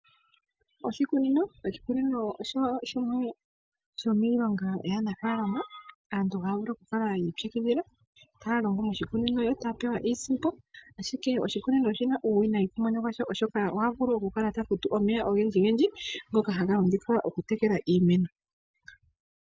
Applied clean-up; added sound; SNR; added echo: none; none; none; none.